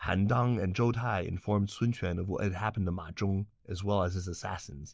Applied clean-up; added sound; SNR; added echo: none; none; none; none.